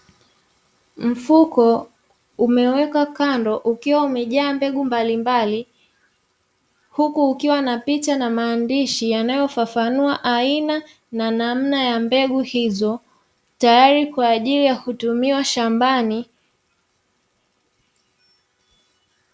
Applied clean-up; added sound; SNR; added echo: none; none; none; none.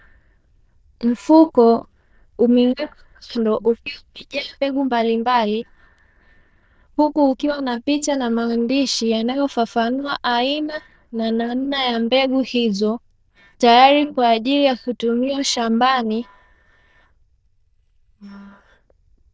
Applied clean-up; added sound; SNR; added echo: neural diffusion model UNIVERSE++.